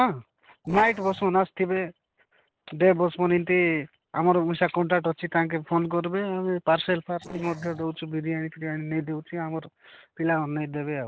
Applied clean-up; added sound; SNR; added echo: neural separator model SepFormer DNS4.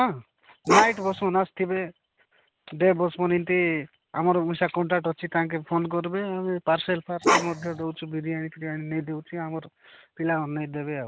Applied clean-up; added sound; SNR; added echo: none; Bark; -2 dB; none.